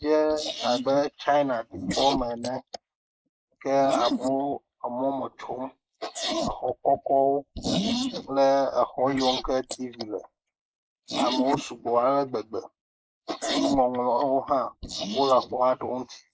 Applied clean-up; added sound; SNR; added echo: neural mask model Resemble Enhance denoiser.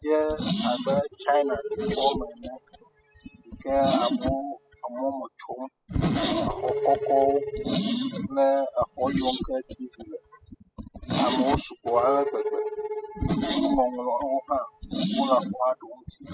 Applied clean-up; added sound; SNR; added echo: classical method spectral subtraction.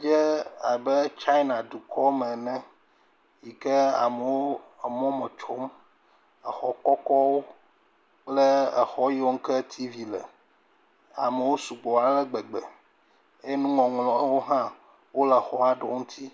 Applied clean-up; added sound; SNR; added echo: none; none; none; none.